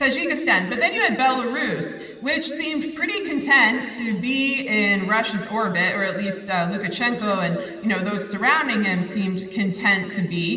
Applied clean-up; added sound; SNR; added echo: none; none; none; reverberation time 2.0 s.